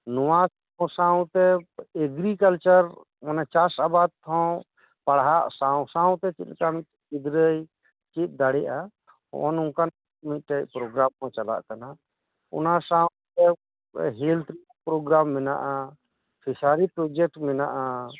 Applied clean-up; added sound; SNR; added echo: none; none; none; none.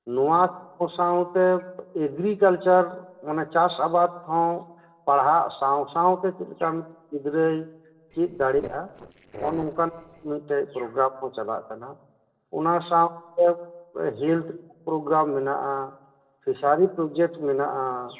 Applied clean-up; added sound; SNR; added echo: neural separator model SepFormer DNS4.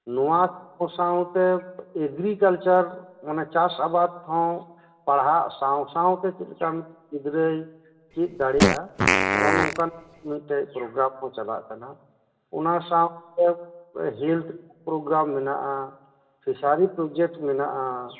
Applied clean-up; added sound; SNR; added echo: none; Fart; -1 dB; reverberation time 0.8 s.